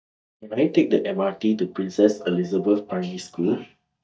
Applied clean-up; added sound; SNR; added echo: neural mask model DeepFilterNet 3.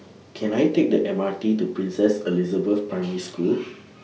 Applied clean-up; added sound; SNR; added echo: none; none; none; none.